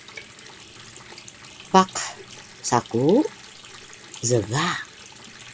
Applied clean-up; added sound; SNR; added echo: none; Water tap, faucet; 17 dB; none.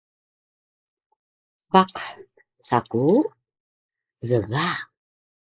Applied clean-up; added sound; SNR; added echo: neural mask model Resemble Enhance denoiser.